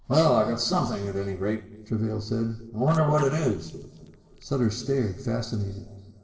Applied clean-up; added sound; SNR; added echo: neural separator model SepFormer DNS4.